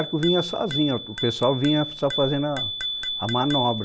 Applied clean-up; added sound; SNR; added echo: none; Bicycle bell; 6 dB; none.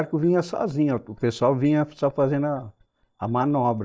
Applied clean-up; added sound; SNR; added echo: neural mask model DeepFilterNet 3.